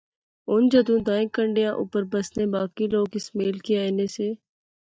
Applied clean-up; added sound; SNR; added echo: neural mask model DeepFilterNet 3.